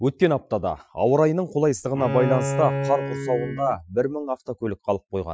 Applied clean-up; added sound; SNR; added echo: classical method Wiener filter.